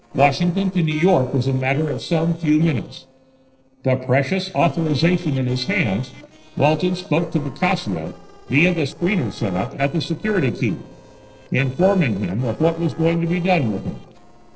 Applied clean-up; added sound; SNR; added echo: neural separator model SepFormer DNS4.